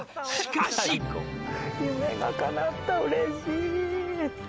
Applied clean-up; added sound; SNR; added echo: none; none; none; none.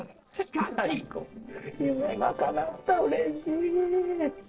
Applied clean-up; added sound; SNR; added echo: neural separator model SepFormer DNS4.